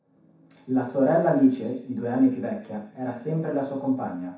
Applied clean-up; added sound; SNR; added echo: none; none; none; reverberation time 0.7 s.